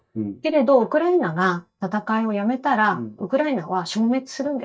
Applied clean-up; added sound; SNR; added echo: neural mask model DeepFilterNet 3.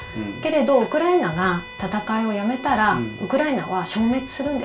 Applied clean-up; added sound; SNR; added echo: none; Bowed string instrument; 17 dB; reverberation time 0.3 s.